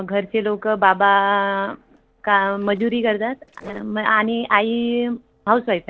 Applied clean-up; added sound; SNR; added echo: neural separator model SepFormer DNS4.